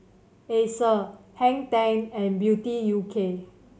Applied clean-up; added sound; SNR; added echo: none; none; none; none.